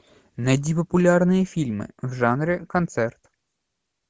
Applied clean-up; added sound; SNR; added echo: none; none; none; none.